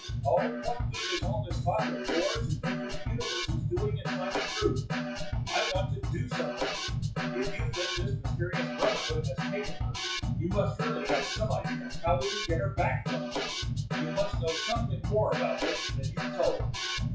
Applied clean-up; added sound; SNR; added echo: classical method WPE with log-MMSE.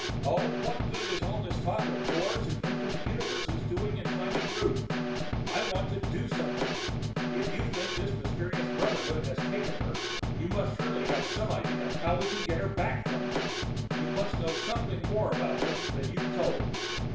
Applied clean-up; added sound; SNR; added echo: none; Snare drum / Drum kit; -4 dB; reverberation time 0.6 s.